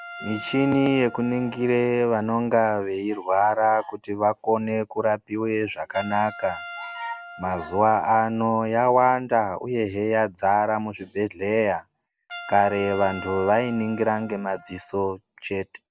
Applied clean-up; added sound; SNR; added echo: none; Trumpet; 19 dB; none.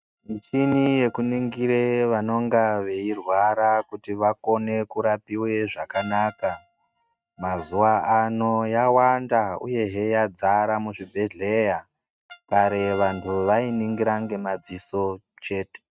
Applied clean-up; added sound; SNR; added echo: neural mask model RNNoise.